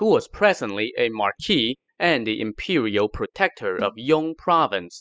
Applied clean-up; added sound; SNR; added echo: classical method spectral subtraction.